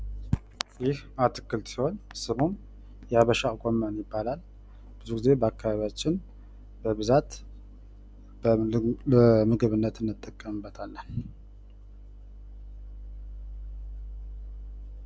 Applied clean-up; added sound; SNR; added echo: none; none; none; none.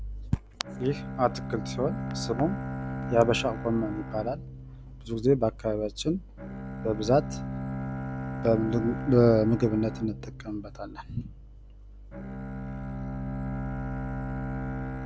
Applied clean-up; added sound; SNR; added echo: none; Bowed string instrument; 7 dB; none.